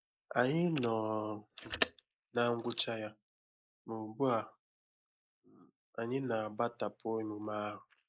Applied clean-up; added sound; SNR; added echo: neural mask model Resemble Enhance denoiser.